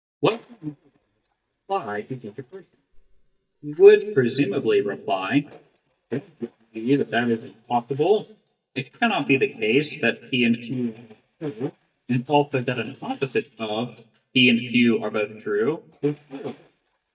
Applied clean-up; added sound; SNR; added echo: neural mask model DeepFilterNet 3.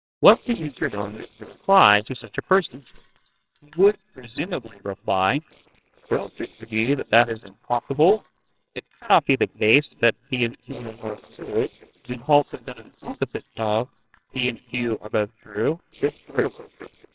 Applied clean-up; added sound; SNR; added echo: neural separator model SepFormer WHAMR!.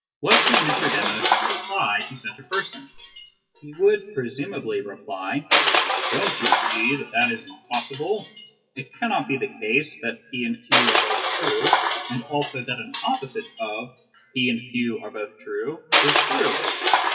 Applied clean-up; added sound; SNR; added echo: classical method WPE with log-MMSE.